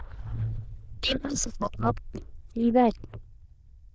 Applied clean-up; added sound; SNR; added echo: neural diffusion model UNIVERSE++.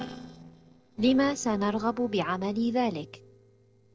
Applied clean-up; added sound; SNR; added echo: neural separator model SepFormer DNS4.